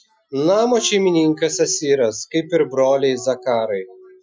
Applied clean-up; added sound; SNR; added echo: classical method Wiener filter.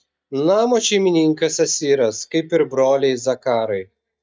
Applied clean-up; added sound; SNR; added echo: neural mask model DeepFilterNet 3.